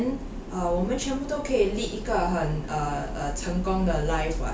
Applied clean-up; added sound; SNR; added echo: none; none; none; none.